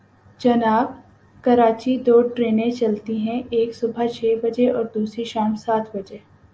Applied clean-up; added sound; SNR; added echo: none; none; none; none.